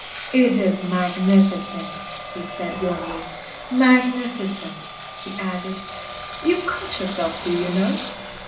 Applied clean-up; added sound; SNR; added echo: none; Engine; 8 dB; reverberation time 0.9 s.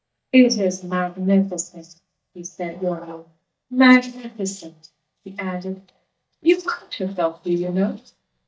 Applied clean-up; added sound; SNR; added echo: neural mask model DeepFilterNet 3.